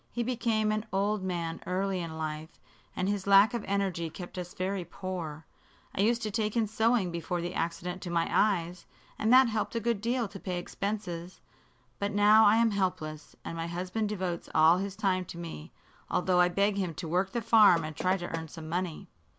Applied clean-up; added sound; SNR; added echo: none; Knock; 11 dB; none.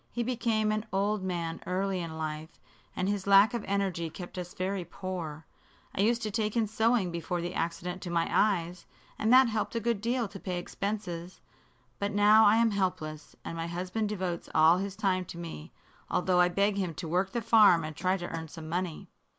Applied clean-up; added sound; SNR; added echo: neural mask model Resemble Enhance denoiser.